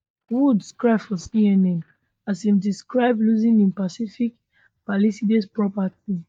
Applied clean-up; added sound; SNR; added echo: neural mask model DeepFilterNet 3.